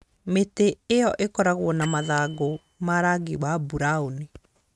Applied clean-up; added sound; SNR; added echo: neural mask model RNNoise.